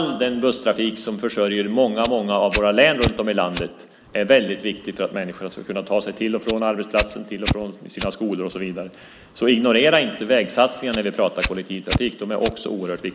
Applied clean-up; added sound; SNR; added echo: none; Fire; 8 dB; none.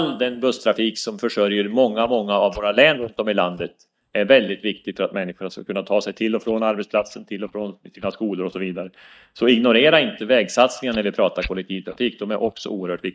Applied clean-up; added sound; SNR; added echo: neural mask model DeepFilterNet 3.